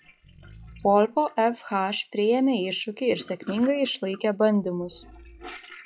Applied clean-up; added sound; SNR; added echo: classical method log-MMSE.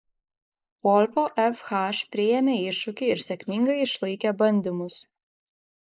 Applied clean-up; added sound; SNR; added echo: neural mask model Resemble Enhance denoiser.